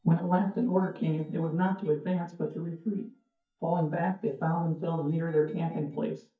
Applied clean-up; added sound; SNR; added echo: neural mask model DeepFilterNet 3.